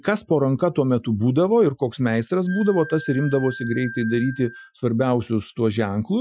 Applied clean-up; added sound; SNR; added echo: classical method Wiener filter.